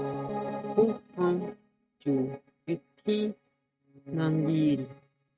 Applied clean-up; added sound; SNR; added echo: neural mask model RNNoise.